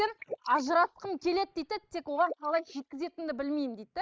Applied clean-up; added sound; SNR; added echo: neural mask model Resemble Enhance denoiser.